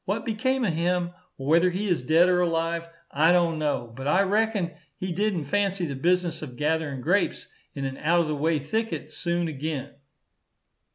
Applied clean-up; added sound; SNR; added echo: none; none; none; none.